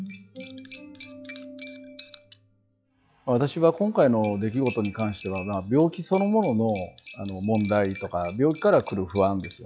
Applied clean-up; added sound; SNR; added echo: classical method log-MMSE.